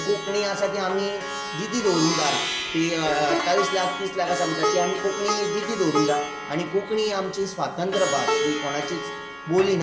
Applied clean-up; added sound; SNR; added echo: none; Plucked string instrument; 3 dB; reverberation time 1.6 s.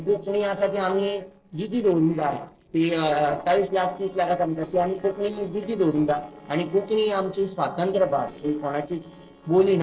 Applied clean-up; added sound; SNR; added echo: neural separator model SepFormer DNS4.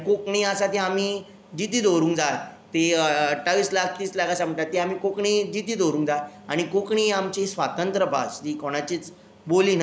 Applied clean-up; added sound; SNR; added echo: none; none; none; none.